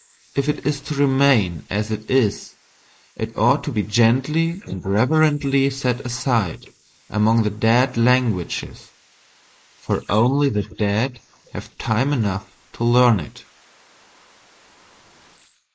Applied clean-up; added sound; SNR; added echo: neural mask model Resemble Enhance denoiser.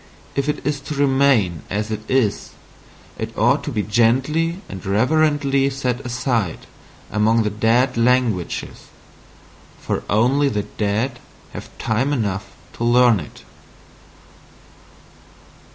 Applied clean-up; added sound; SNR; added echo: none; none; none; none.